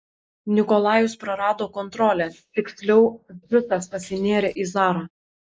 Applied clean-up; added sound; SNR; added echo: neural mask model Resemble Enhance denoiser.